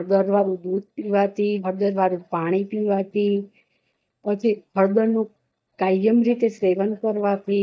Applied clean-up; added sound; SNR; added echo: neural mask model DeepFilterNet 3.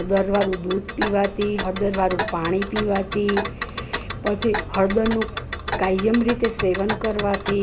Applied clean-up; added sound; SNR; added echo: none; Tick; 5 dB; none.